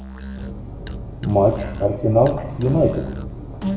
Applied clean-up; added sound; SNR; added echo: none; Musical instrument; 11 dB; reverberation time 0.9 s.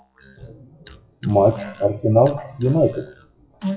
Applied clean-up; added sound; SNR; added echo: classical method WPE with log-MMSE.